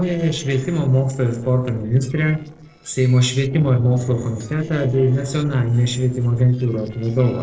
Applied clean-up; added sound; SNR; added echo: neural separator model SepFormer DNS4.